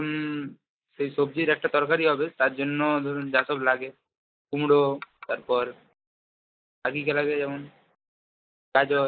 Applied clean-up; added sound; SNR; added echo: neural mask model Resemble Enhance denoiser.